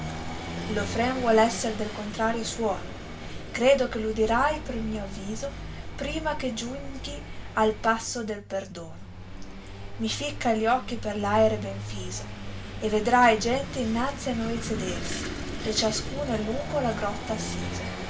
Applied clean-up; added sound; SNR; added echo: none; Engine / Vehicle; 7 dB; reverberation time 0.2 s.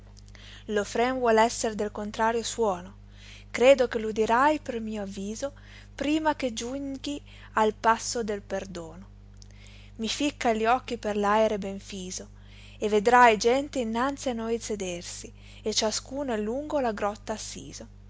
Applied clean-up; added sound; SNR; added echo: none; none; none; none.